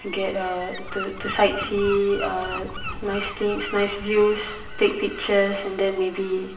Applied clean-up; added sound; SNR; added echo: none; Gull, seagull; 12 dB; reverberation time 0.9 s.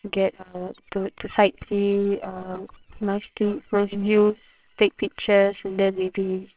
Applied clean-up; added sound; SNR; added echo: neural separator model SepFormer WHAMR!.